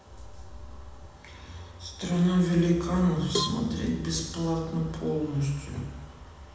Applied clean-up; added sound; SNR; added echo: none; Cowbell; 9 dB; reverberation time 1.1 s.